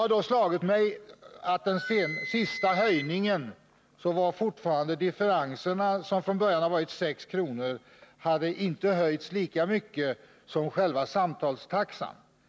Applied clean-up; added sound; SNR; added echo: none; Wind instrument, woodwind instrument; 11 dB; none.